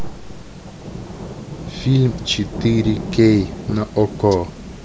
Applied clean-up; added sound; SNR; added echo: none; Rain / Thunderstorm; 10 dB; none.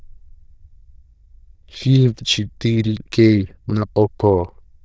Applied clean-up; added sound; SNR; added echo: neural diffusion model UNIVERSE++.